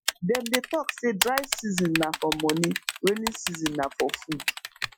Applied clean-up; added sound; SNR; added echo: classical method Wiener filter.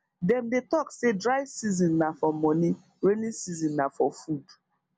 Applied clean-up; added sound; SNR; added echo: none; none; none; none.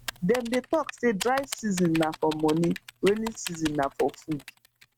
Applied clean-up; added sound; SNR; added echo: neural mask model RNNoise.